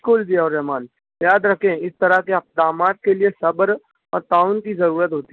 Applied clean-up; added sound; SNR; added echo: none; none; none; none.